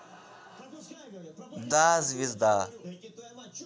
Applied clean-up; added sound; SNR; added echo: none; none; none; none.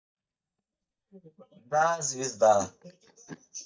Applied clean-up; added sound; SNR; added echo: neural mask model DeepFilterNet 3.